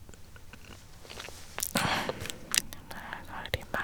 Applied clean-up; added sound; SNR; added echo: none; Buzz; 14 dB; none.